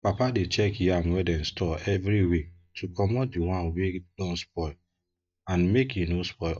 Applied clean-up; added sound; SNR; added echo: neural mask model DeepFilterNet 3.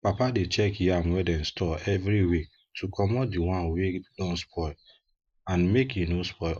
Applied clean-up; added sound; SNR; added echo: neural mask model Resemble Enhance denoiser.